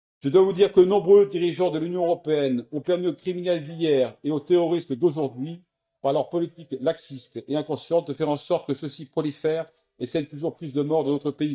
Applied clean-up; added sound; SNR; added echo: neural mask model DeepFilterNet 3.